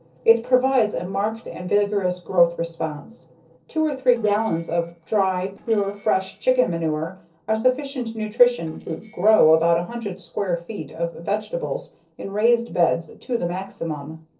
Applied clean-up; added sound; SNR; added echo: neural separator model SepFormer DNS4.